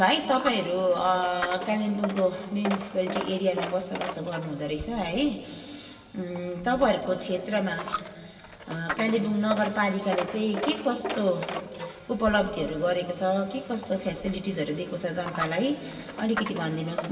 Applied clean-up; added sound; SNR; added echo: none; Coin (dropping); 10 dB; reverberation time 2.7 s.